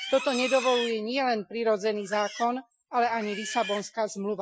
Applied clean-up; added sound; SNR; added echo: classical method Wiener filter.